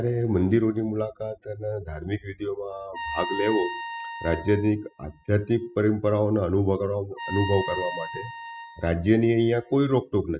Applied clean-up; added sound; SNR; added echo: classical method spectral subtraction.